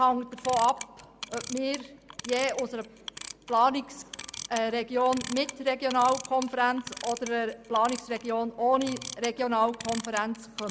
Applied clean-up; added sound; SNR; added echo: none; Clock; 14 dB; none.